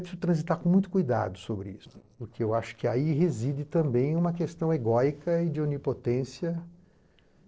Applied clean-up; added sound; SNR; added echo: neural separator model SepFormer DNS4.